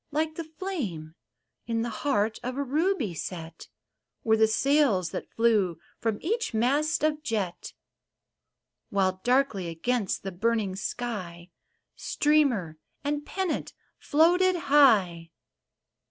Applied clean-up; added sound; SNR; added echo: none; none; none; none.